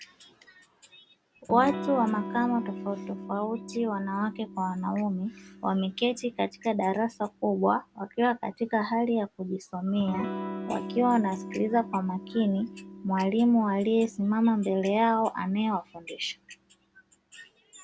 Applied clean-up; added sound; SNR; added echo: none; Electric guitar / Strum; 13 dB; none.